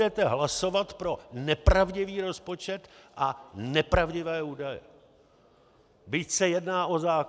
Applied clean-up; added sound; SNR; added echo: none; none; none; none.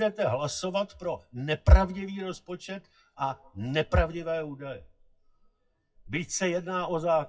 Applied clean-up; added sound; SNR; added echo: classical method WPE with log-MMSE.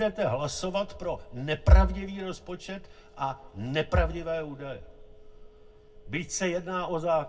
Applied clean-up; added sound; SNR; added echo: none; Telephone; 19 dB; reverberation time 0.4 s.